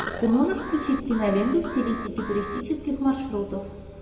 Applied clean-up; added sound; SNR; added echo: none; Alarm; 14 dB; reverberation time 1.5 s.